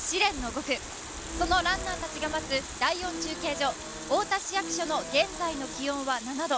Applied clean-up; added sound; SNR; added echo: none; Accordion + Water tap, faucet; 9 dB; none.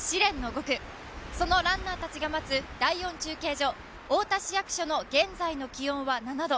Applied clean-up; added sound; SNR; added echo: none; none; none; none.